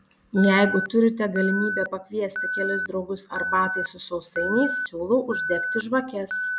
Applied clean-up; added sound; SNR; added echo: none; Alarm; 5 dB; none.